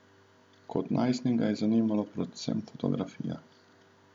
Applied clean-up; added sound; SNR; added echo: none; none; none; none.